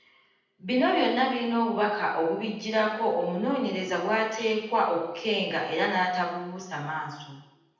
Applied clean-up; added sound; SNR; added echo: none; none; none; reverberation time 0.9 s.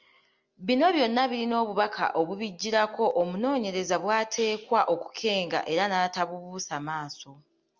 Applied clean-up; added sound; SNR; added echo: none; none; none; none.